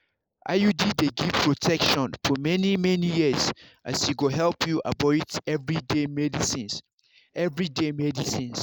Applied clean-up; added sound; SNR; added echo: neural mask model Resemble Enhance denoiser.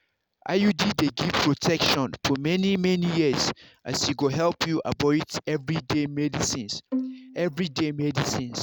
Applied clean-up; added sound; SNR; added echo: none; Bowed string instrument; 9 dB; none.